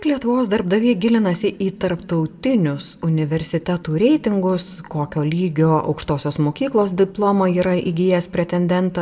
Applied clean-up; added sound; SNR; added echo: none; none; none; reverberation time 1.9 s.